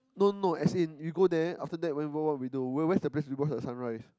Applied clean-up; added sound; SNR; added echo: none; none; none; none.